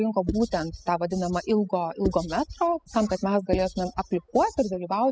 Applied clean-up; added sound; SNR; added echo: classical method spectral subtraction.